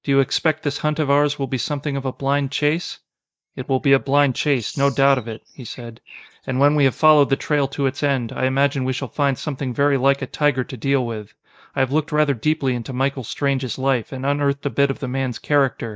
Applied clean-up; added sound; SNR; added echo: neural mask model DeepFilterNet 3.